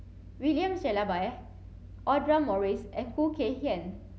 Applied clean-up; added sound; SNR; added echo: none; none; none; none.